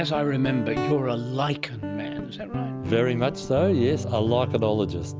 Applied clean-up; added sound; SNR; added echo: none; Guitar; 6 dB; none.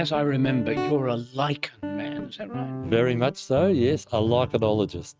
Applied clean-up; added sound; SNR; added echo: neural mask model RNNoise.